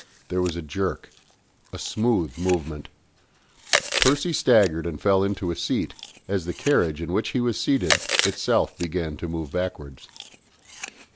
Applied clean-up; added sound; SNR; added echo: none; Chewing, mastication; 7 dB; none.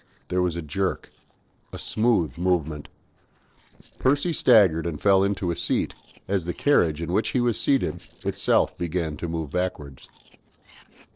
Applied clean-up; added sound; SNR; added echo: neural separator model SepFormer DNS4.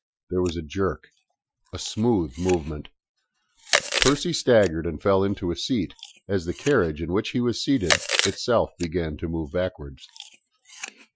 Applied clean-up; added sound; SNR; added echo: classical method Wiener filter.